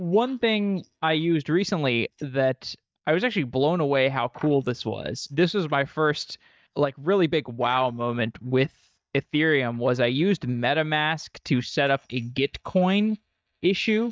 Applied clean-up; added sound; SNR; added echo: neural mask model DeepFilterNet 3.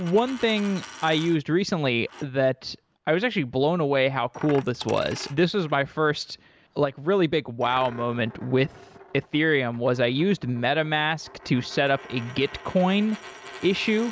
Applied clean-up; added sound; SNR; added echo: none; Coin (dropping); 20 dB; none.